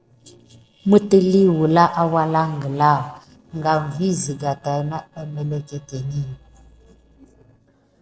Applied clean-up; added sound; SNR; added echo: neural separator model SepFormer DNS4.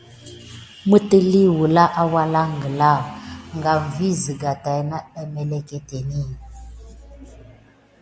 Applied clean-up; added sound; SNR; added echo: none; none; none; none.